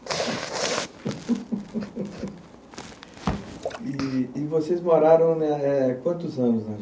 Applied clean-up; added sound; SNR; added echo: none; Splash, splatter; 18 dB; none.